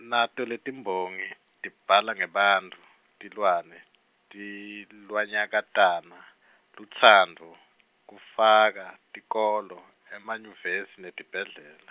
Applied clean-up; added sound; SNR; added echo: none; none; none; none.